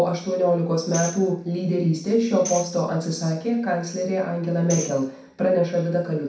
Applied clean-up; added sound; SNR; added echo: none; Tambourine; 15 dB; reverberation time 0.6 s.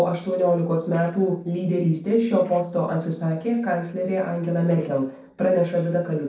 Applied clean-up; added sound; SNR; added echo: neural separator model SepFormer DNS4.